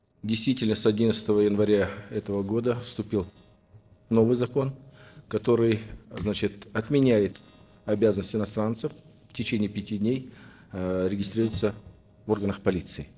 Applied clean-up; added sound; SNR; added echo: neural separator model SepFormer DNS4.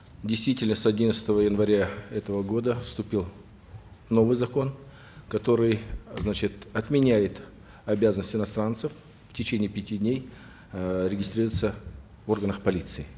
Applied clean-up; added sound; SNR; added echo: none; none; none; none.